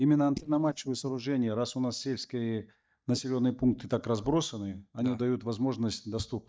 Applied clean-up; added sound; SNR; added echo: neural mask model DeepFilterNet 3.